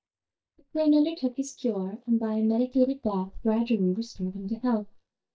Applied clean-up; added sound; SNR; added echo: neural mask model DeepFilterNet 3.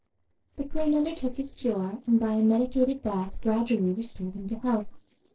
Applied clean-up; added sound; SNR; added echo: neural separator model SepFormer DNS4.